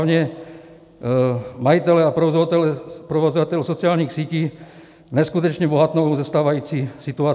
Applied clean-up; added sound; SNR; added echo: none; none; none; none.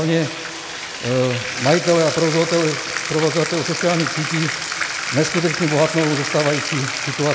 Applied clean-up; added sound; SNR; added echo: none; Bathtub (filling or washing); 5 dB; none.